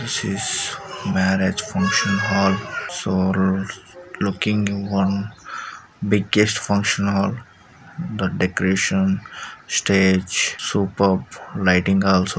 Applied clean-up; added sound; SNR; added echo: none; none; none; none.